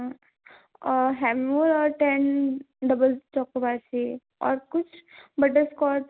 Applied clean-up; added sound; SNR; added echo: none; none; none; none.